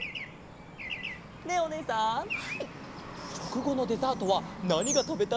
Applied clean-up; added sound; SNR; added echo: none; Traffic noise, roadway noise / Bird; 7 dB; none.